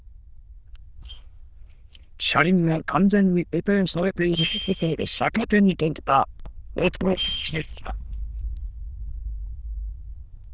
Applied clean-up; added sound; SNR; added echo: neural diffusion model UNIVERSE++.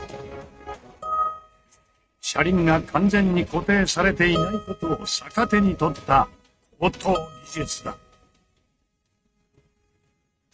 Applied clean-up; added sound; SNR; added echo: neural mask model RNNoise.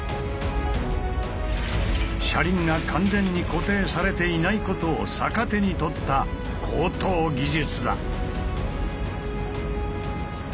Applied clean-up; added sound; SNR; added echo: none; none; none; none.